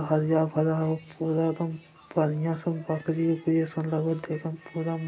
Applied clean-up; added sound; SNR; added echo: none; none; none; none.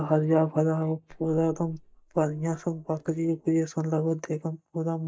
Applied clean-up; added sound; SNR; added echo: neural mask model DeepFilterNet 3.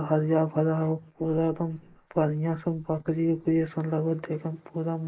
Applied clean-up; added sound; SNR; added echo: neural mask model Resemble Enhance denoiser.